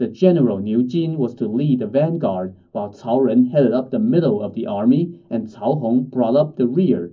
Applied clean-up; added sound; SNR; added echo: none; none; none; reverberation time 0.3 s.